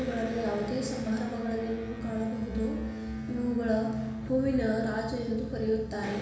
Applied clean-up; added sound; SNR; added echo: none; Electric guitar; 8 dB; reverberation time 1.1 s.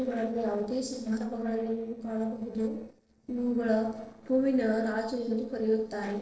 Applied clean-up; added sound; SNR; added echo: neural separator model SepFormer DNS4.